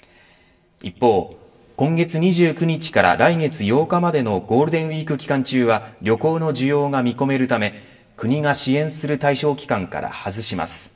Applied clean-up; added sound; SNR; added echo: none; none; none; reverberation time 0.7 s.